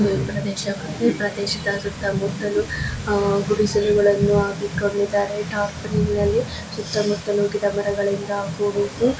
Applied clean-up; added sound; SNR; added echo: none; Vehicle; 17 dB; reverberation time 0.2 s.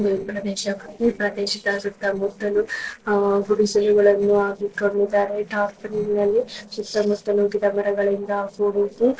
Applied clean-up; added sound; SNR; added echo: neural separator model SepFormer DNS4.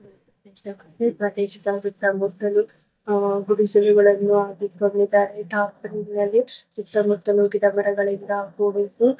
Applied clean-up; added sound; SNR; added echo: neural mask model DeepFilterNet 3.